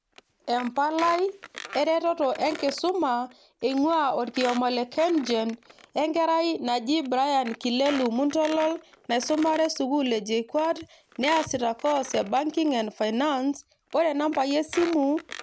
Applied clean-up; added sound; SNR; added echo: none; Squeak; 17 dB; none.